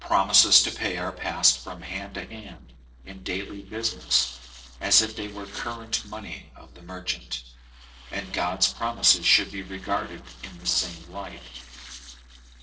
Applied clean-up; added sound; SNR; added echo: neural separator model SepFormer DNS4.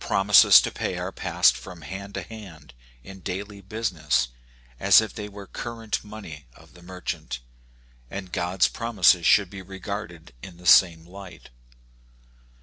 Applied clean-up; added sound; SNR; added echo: none; none; none; none.